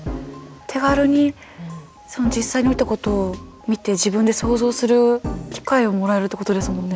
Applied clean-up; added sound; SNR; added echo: none; none; none; none.